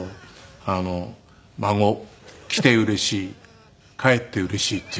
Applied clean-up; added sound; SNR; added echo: none; none; none; none.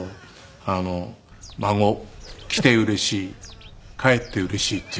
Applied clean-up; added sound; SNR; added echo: none; Bird; 19 dB; none.